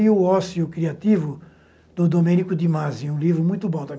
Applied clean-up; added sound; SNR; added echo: none; none; none; none.